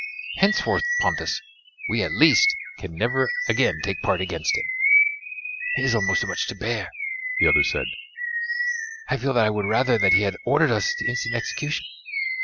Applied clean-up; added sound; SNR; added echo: none; Bird vocalization, bird call, bird song; 1 dB; none.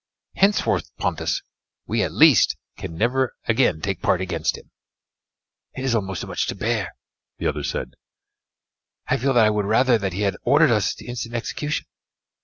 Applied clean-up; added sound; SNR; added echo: none; none; none; none.